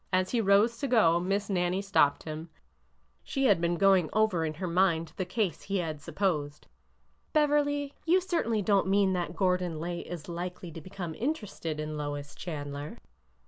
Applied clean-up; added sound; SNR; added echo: none; none; none; none.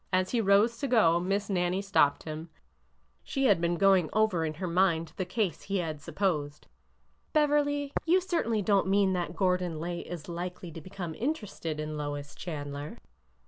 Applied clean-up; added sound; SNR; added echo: none; Tap; 15 dB; none.